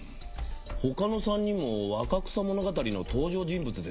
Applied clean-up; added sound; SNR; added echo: none; none; none; none.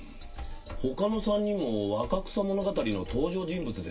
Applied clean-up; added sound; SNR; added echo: none; none; none; reverberation time 0.2 s.